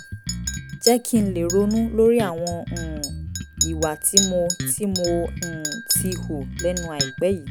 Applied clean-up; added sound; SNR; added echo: none; Bass guitar + Chink, clink; 4 dB; none.